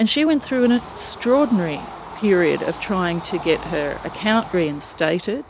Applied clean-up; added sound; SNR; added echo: none; Train / Bird vocalization, bird call, bird song; 15 dB; none.